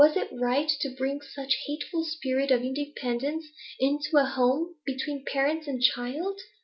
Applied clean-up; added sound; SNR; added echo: none; none; none; none.